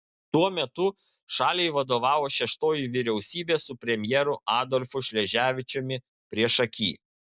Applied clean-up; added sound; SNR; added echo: none; none; none; none.